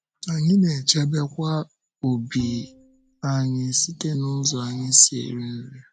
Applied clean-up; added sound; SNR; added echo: neural mask model RNNoise.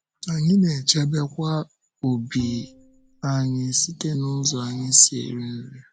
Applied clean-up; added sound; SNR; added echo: none; Bowed string instrument; 16 dB; none.